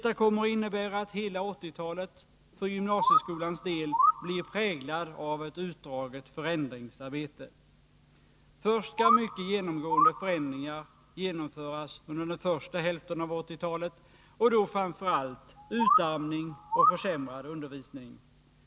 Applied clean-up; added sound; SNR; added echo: none; Bird; -2 dB; none.